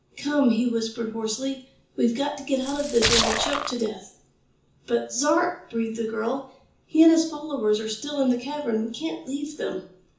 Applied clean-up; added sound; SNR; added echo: none; Splash, splatter; 1 dB; reverberation time 0.6 s.